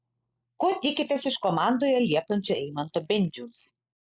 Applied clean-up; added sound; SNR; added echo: neural mask model Resemble Enhance denoiser.